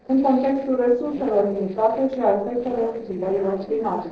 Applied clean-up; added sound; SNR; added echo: neural separator model SepFormer DNS4.